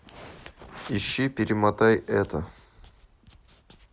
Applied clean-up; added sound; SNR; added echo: none; none; none; none.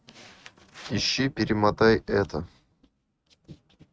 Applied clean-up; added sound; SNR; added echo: neural mask model RNNoise.